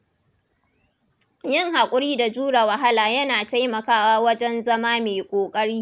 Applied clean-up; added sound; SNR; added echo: none; none; none; none.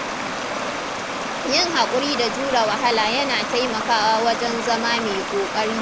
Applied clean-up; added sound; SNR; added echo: none; Stream; 4 dB; none.